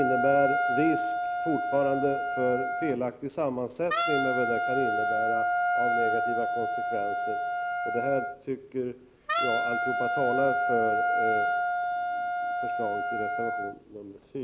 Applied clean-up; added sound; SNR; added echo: none; Wind instrument, woodwind instrument; -3 dB; none.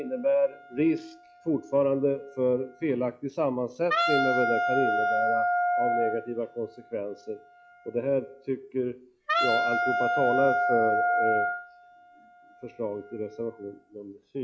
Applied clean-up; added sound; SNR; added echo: classical method log-MMSE.